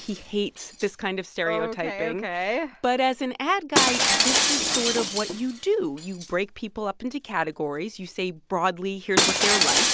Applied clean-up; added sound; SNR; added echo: none; Shatter; 0 dB; none.